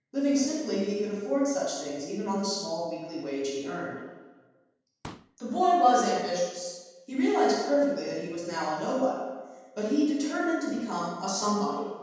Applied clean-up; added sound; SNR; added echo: none; Explosion; 20 dB; reverberation time 1.2 s.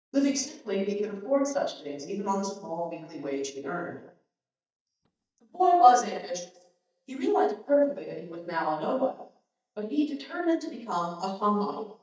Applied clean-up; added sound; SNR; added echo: neural mask model DeepFilterNet 3.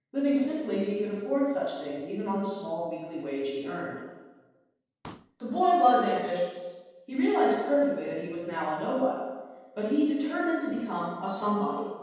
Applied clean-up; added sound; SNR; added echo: neural separator model SepFormer DNS4.